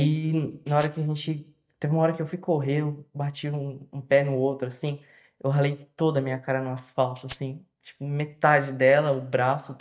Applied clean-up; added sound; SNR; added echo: neural mask model DeepFilterNet 3.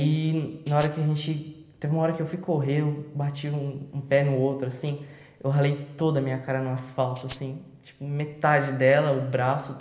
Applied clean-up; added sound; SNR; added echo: none; Tambourine; 19 dB; reverberation time 1.1 s.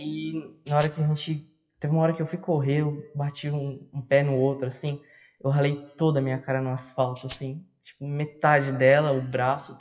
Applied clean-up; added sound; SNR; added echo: classical method WPE with log-MMSE.